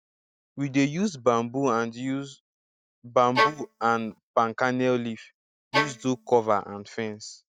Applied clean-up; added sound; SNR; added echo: neural mask model DeepFilterNet 3.